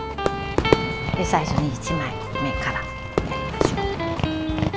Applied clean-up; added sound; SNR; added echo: none; Electric guitar + Fireworks; -4 dB; none.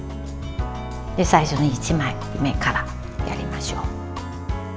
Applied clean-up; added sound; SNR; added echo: none; none; none; none.